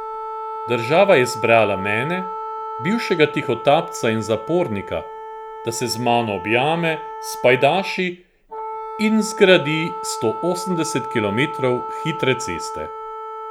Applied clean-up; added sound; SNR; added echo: none; Wind instrument, woodwind instrument; 9 dB; none.